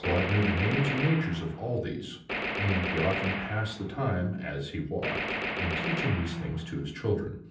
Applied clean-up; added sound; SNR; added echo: none; Gunshot, gunfire; 4 dB; reverberation time 0.6 s.